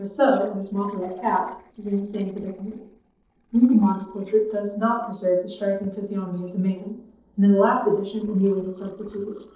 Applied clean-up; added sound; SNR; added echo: neural separator model SepFormer DNS4.